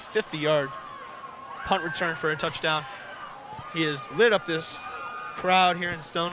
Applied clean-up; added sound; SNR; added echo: none; none; none; none.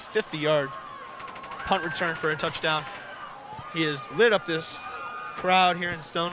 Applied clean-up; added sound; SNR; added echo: none; Gunshot, gunfire; 16 dB; none.